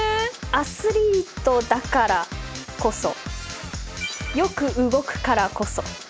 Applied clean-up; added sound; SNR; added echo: none; none; none; none.